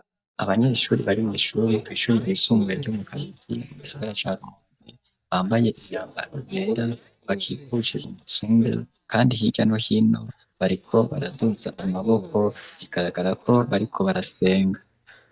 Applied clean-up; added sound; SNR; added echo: neural mask model DeepFilterNet 3.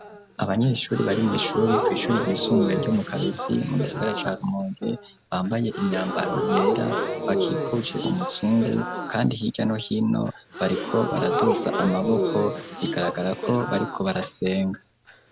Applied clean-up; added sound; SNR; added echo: none; Crowd / Gasp; 4 dB; none.